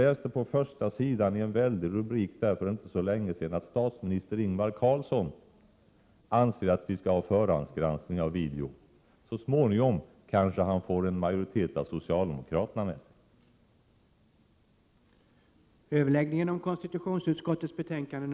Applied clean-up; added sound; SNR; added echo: none; none; none; none.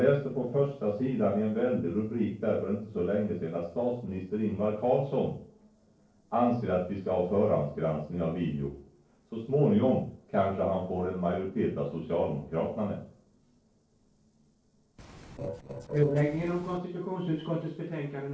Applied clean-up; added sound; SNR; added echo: neural separator model SepFormer DNS4.